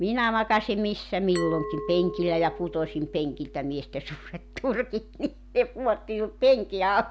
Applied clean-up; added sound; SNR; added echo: none; Glass; 15 dB; none.